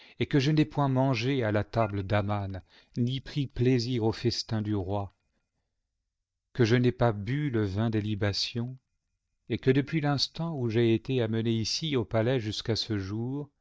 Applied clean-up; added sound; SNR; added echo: neural mask model DeepFilterNet 3.